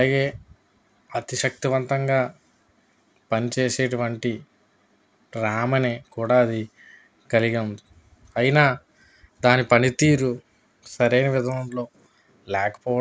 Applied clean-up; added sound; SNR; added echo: none; none; none; none.